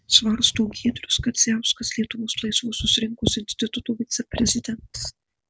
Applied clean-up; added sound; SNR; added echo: none; none; none; none.